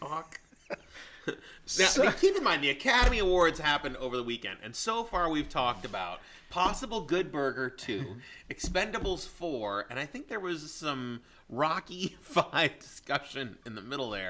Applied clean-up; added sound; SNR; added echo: none; none; none; none.